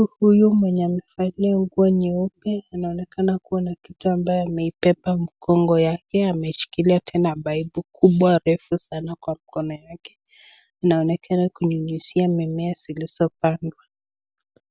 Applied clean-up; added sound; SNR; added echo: none; none; none; none.